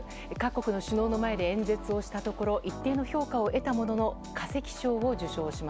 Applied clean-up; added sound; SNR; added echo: none; none; none; none.